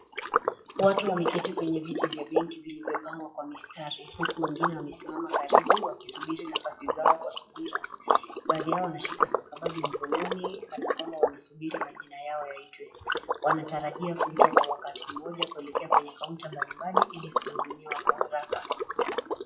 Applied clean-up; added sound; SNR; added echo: classical method WPE with log-MMSE.